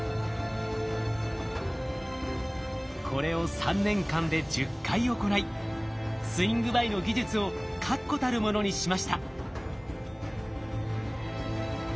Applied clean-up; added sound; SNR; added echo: none; none; none; none.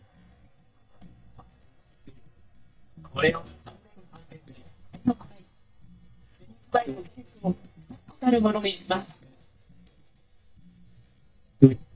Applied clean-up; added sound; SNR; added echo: neural mask model DeepFilterNet 3.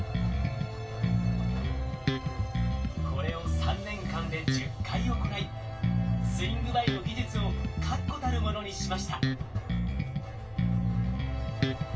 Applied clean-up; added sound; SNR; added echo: none; Bass guitar; -4 dB; reverberation time 0.2 s.